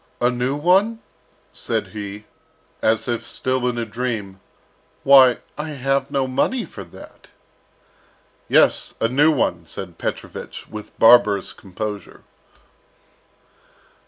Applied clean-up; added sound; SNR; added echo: none; none; none; none.